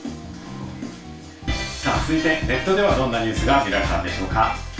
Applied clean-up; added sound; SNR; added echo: none; none; none; reverberation time 0.3 s.